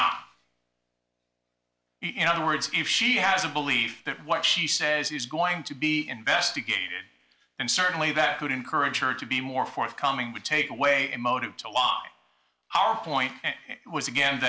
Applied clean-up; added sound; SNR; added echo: none; none; none; none.